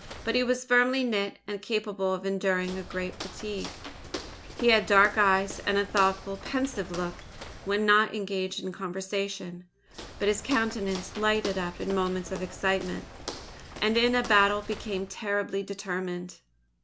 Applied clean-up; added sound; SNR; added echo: none; Walk, footsteps; 15 dB; none.